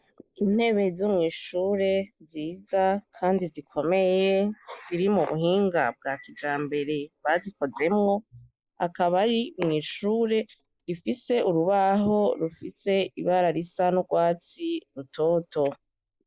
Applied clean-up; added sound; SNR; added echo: neural mask model Resemble Enhance denoiser.